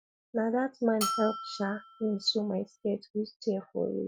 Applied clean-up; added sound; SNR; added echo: none; Bell; 7 dB; none.